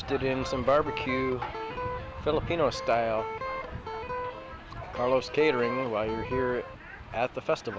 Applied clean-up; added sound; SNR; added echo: none; Electric guitar; 7 dB; none.